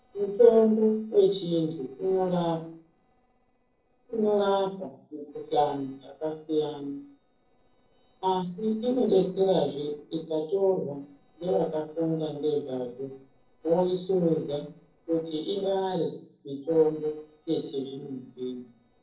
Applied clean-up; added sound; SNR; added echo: neural separator model SepFormer DNS4.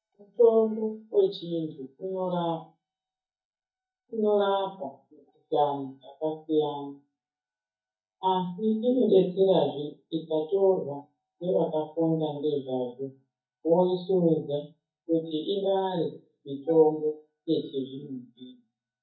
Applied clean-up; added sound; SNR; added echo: neural mask model DeepFilterNet 3.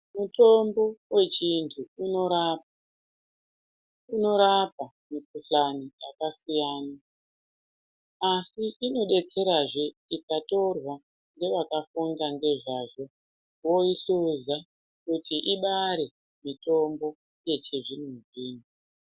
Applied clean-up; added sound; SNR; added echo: none; none; none; none.